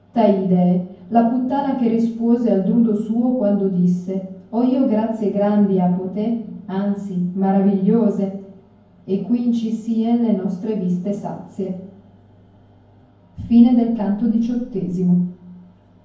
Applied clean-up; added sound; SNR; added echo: none; none; none; reverberation time 0.9 s.